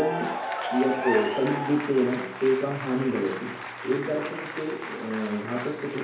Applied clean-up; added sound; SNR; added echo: none; Applause / Cheering; 6 dB; reverberation time 2.4 s.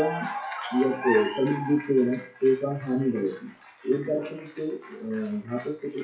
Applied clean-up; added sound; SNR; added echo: classical method WPE with log-MMSE.